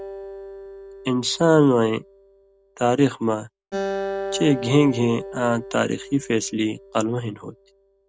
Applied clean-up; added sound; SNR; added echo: none; Acoustic guitar; 12 dB; none.